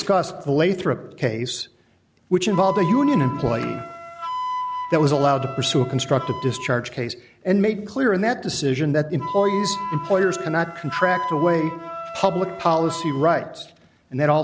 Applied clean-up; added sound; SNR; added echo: none; Wind instrument, woodwind instrument; 11 dB; none.